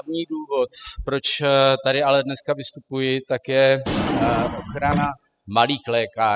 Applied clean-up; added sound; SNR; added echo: classical method spectral subtraction.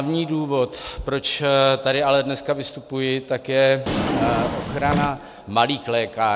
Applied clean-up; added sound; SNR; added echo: none; Drawer open or close; 4 dB; none.